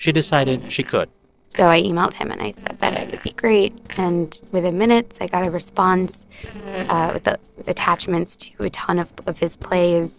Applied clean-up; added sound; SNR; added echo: neural separator model SepFormer DNS4.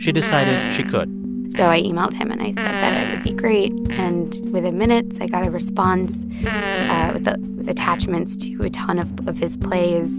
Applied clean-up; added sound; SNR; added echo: none; Fart; 8 dB; none.